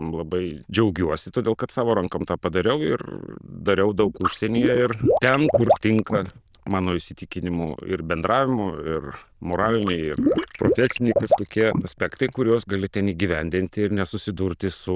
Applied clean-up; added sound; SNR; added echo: neural diffusion model UNIVERSE++.